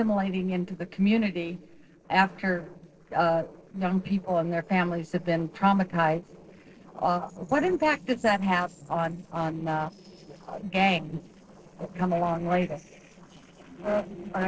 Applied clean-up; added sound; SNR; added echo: neural separator model SepFormer DNS4.